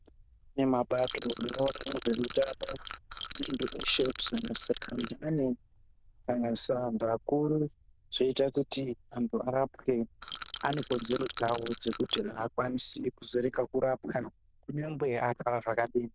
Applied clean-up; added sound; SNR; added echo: neural diffusion model UNIVERSE++.